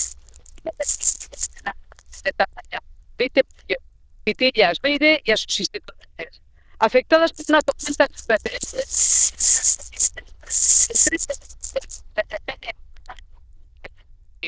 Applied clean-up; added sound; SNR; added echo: neural diffusion model UNIVERSE++.